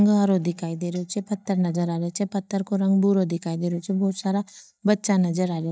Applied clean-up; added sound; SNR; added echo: neural mask model DeepFilterNet 3.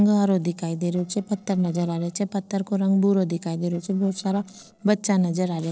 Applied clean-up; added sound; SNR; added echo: neural separator model SepFormer DNS4.